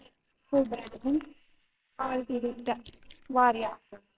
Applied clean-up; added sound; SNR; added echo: neural separator model SepFormer WHAMR!.